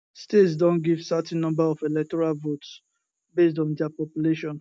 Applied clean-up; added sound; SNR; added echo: none; none; none; none.